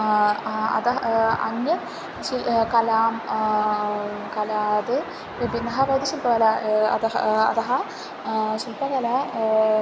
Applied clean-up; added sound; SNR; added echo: none; none; none; none.